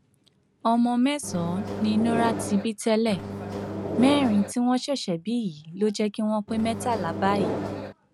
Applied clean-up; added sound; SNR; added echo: none; Microwave oven; 5 dB; none.